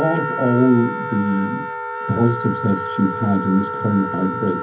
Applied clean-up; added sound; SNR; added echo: none; Wind instrument, woodwind instrument; 6 dB; reverberation time 0.3 s.